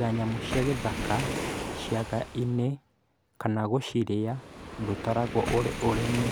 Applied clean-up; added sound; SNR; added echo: none; Waves, surf; 6 dB; none.